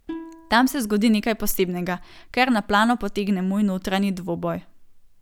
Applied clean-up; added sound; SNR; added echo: none; Plucked string instrument; 16 dB; none.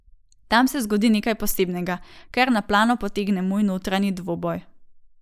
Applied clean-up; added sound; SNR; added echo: neural mask model Resemble Enhance denoiser.